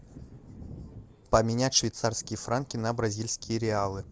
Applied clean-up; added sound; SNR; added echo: none; Thunder / Wind; 19 dB; none.